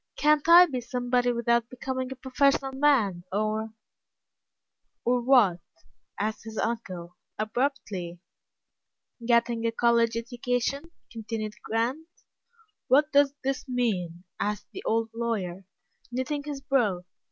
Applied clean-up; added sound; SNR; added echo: none; none; none; none.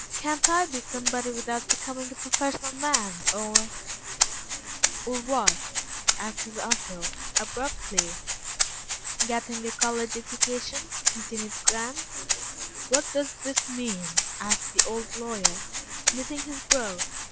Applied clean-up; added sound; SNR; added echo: none; Rattle (instrument); -5 dB; none.